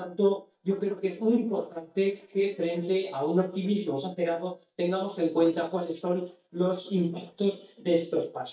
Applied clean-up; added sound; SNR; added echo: neural mask model DeepFilterNet 3.